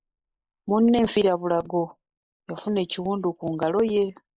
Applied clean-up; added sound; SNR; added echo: neural mask model Resemble Enhance denoiser.